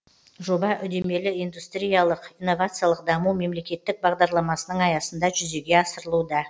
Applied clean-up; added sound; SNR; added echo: none; none; none; none.